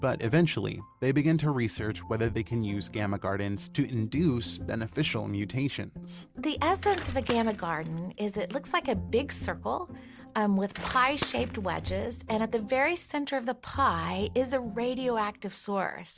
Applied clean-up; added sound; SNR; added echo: none; Bicycle; 12 dB; none.